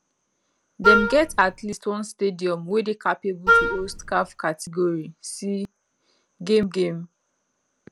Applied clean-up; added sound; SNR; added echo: none; Wind instrument, woodwind instrument; -4 dB; none.